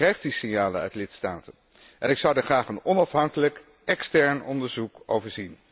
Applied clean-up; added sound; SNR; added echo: none; none; none; none.